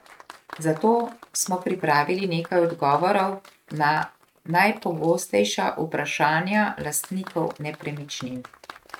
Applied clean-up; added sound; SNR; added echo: neural mask model RNNoise.